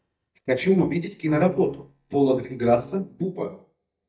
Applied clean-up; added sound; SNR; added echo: neural mask model DeepFilterNet 3.